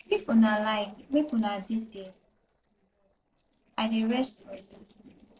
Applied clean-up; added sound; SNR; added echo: neural separator model SepFormer DNS4.